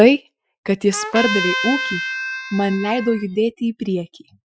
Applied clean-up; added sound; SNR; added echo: classical method Wiener filter.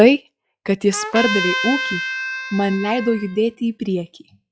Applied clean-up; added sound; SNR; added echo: classical method log-MMSE.